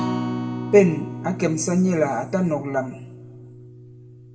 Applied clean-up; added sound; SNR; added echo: none; Acoustic guitar; 8 dB; reverberation time 1.0 s.